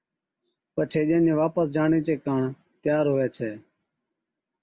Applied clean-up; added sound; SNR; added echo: none; none; none; none.